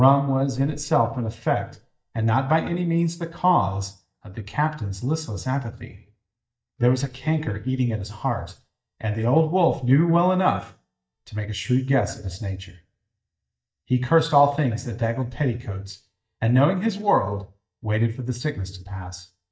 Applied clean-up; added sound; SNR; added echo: neural mask model DeepFilterNet 3.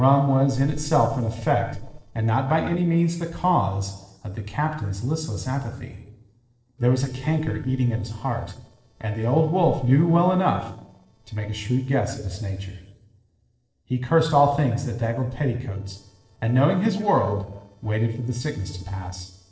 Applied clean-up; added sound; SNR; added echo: neural separator model SepFormer DNS4.